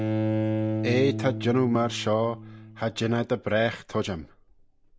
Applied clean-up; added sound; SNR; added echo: none; Bowed string instrument; 4 dB; none.